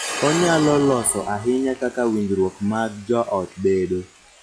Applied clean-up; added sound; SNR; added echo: classical method log-MMSE.